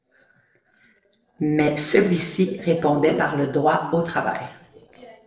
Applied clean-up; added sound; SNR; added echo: neural separator model SepFormer DNS4.